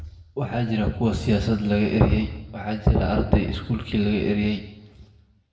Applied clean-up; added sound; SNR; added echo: none; none; none; reverberation time 0.8 s.